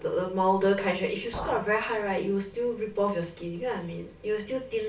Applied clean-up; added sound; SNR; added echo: none; Liquid; 15 dB; reverberation time 0.3 s.